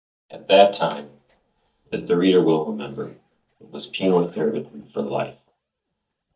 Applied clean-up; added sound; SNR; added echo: neural mask model DeepFilterNet 3.